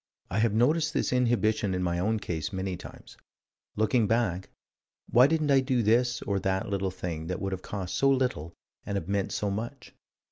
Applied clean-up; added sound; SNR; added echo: none; none; none; none.